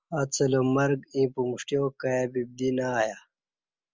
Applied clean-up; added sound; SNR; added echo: none; none; none; none.